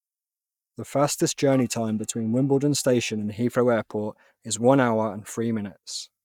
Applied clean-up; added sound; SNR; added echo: neural mask model DeepFilterNet 3.